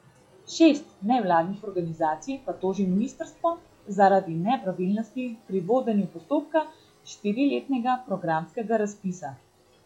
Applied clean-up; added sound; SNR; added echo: classical method log-MMSE.